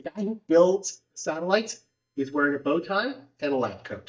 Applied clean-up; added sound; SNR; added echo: neural mask model DeepFilterNet 3.